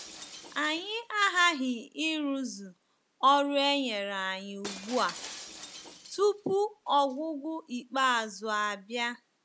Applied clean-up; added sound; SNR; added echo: none; Shatter; 19 dB; none.